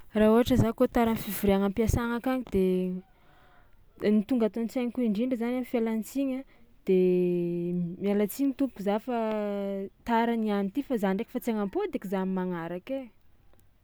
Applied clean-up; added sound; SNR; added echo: none; none; none; none.